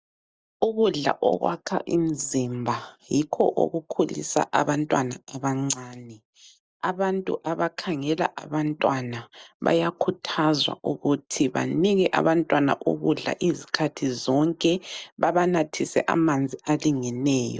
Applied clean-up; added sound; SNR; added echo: none; none; none; none.